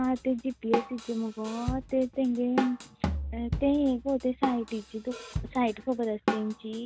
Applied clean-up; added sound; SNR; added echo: none; Drum kit; 6 dB; none.